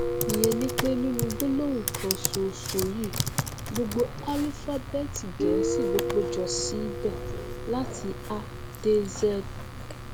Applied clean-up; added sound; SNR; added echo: none; Guitar + Computer keyboard; 1 dB; none.